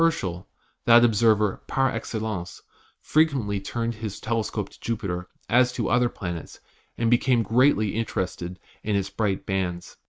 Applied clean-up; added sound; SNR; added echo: neural mask model RNNoise.